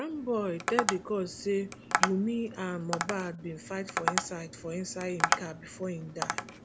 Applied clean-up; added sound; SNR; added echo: none; Tap; 0 dB; none.